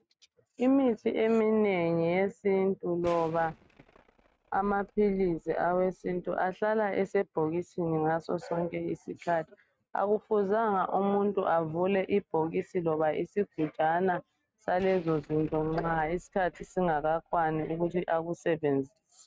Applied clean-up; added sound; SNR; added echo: neural mask model RNNoise.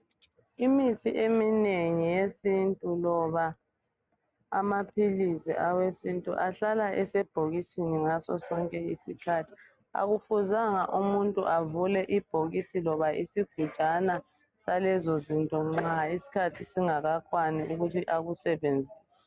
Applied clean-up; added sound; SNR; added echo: none; none; none; none.